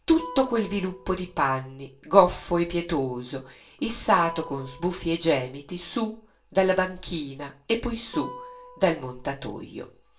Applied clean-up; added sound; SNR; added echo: none; Guitar; 19 dB; reverberation time 0.3 s.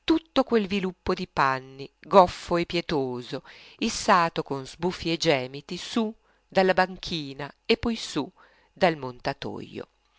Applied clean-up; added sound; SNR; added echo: none; none; none; none.